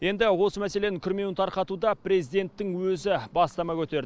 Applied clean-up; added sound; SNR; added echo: none; none; none; none.